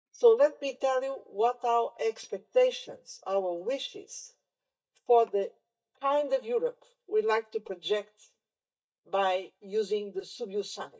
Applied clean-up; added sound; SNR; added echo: neural mask model DeepFilterNet 3.